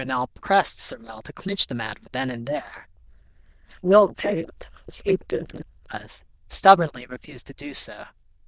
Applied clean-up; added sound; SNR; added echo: neural diffusion model UNIVERSE++.